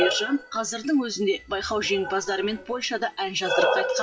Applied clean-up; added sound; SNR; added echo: classical method WPE with log-MMSE.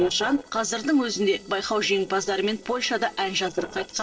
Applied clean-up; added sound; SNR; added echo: neural separator model SepFormer DNS4.